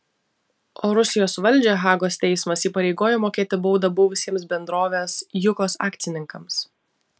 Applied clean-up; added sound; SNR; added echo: none; none; none; none.